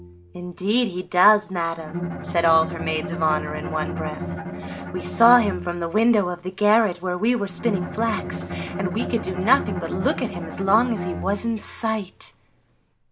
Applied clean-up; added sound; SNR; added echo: none; Bowed string instrument; 9 dB; none.